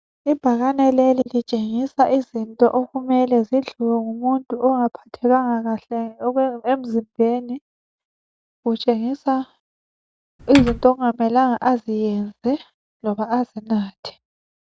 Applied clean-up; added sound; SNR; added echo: none; Typing; 5 dB; none.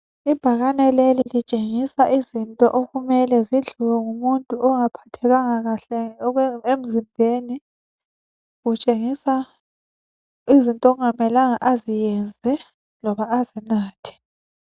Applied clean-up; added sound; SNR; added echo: none; none; none; none.